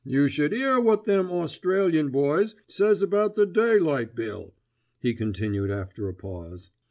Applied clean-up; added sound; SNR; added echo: none; none; none; none.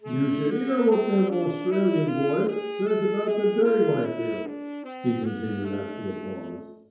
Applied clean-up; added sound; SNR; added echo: none; Wind instrument, woodwind instrument; 10 dB; reverberation time 1.0 s.